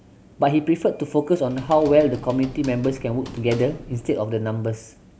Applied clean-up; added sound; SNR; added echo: none; Computer keyboard; 19 dB; none.